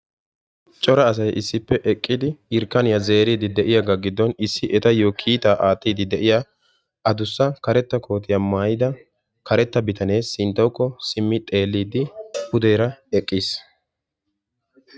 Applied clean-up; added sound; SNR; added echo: neural mask model RNNoise.